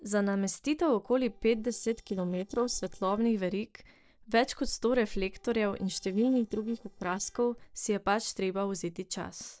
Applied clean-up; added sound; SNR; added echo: neural separator model SepFormer DNS4.